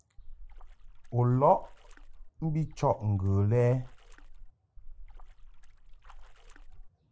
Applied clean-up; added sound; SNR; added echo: none; Splash, splatter; 14 dB; none.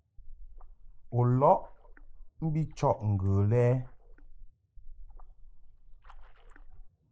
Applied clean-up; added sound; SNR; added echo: neural mask model Resemble Enhance denoiser.